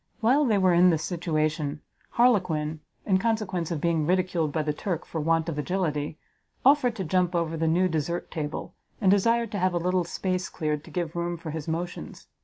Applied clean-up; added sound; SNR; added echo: none; none; none; none.